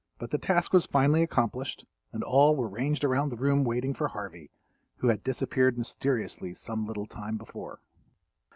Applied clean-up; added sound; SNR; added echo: none; none; none; none.